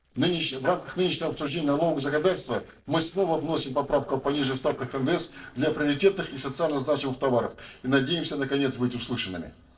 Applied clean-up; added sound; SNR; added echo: neural separator model SepFormer DNS4.